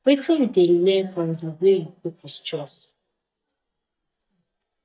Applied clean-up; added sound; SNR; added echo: neural mask model DeepFilterNet 3.